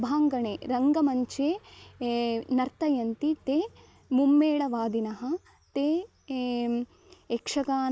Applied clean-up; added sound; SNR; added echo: none; none; none; none.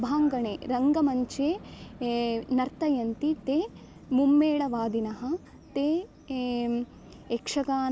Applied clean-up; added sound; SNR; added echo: none; Vehicle; 20 dB; none.